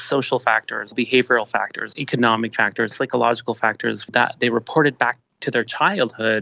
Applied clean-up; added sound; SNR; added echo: none; none; none; none.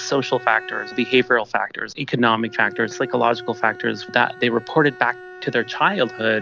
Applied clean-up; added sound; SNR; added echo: none; Bowed string instrument; 17 dB; none.